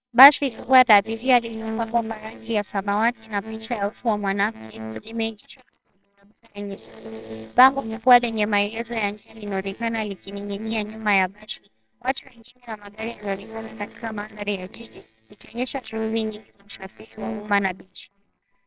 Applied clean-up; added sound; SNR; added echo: neural separator model SepFormer WHAMR!.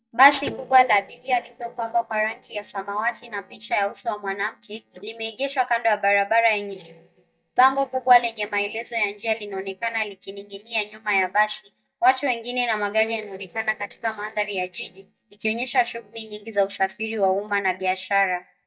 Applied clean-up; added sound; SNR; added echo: neural mask model DeepFilterNet 3.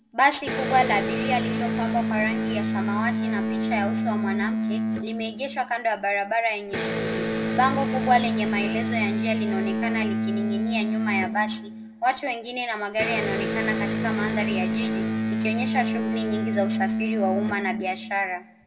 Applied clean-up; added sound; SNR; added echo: none; Electric guitar; -1 dB; reverberation time 0.4 s.